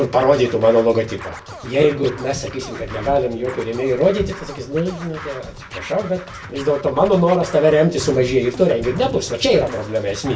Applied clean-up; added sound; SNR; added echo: none; Scratching (performance technique); 16 dB; reverberation time 0.2 s.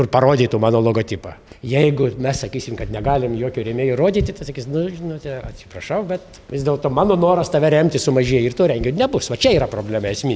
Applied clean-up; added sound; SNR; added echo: none; none; none; none.